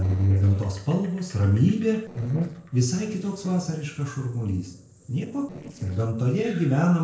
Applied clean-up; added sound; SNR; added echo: neural separator model SepFormer DNS4.